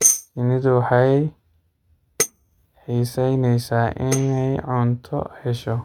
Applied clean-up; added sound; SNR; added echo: neural mask model RNNoise.